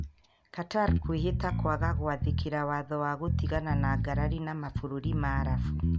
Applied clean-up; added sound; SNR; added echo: none; Bass guitar; -2 dB; none.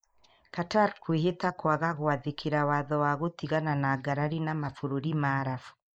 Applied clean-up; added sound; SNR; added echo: neural mask model Resemble Enhance denoiser.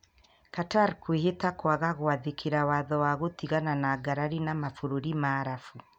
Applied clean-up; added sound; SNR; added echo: none; none; none; none.